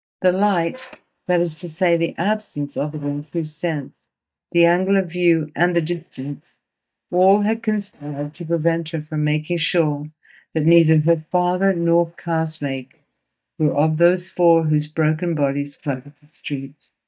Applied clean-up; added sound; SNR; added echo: neural mask model DeepFilterNet 3.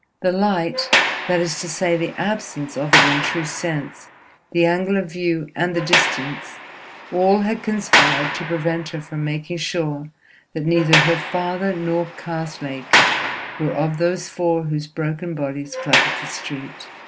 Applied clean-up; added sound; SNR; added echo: none; Sliding door; 1 dB; none.